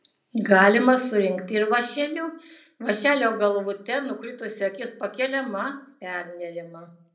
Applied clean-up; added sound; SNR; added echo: none; none; none; reverberation time 0.5 s.